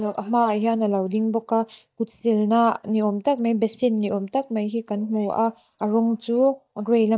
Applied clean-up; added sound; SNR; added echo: neural mask model DeepFilterNet 3.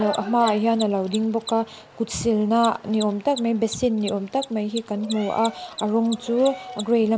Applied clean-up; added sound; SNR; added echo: none; Mechanisms; 17 dB; none.